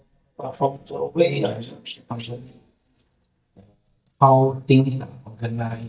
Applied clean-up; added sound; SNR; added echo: neural mask model DeepFilterNet 3.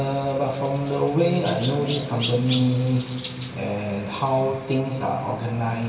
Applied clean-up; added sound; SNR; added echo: none; Chirp, tweet; 15 dB; reverberation time 2.5 s.